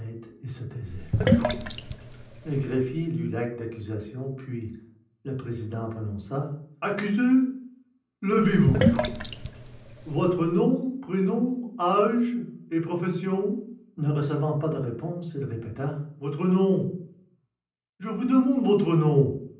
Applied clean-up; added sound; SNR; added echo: none; Sink (filling or washing); 1 dB; reverberation time 0.6 s.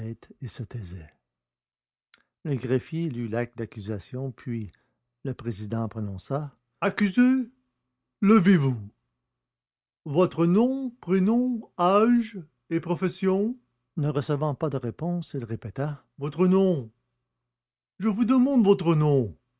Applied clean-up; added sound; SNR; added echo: none; none; none; none.